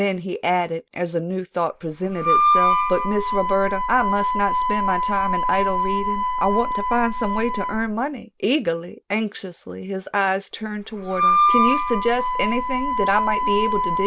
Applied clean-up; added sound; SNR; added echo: none; Harmonica; -1 dB; none.